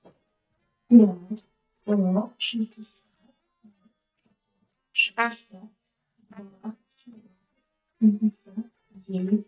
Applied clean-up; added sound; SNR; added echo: neural mask model DeepFilterNet 3.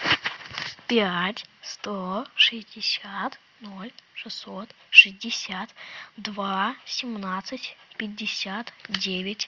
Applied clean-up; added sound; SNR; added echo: none; none; none; none.